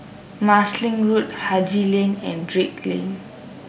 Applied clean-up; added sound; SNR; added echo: none; none; none; none.